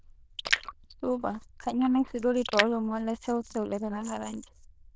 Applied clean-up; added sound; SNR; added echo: neural diffusion model UNIVERSE++.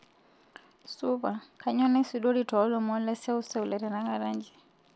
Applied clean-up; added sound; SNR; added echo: none; none; none; none.